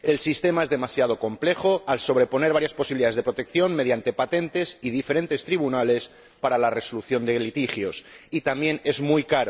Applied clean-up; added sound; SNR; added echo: none; Tambourine; 4 dB; none.